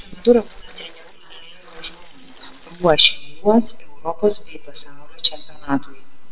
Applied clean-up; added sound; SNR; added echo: neural separator model SepFormer WHAM!.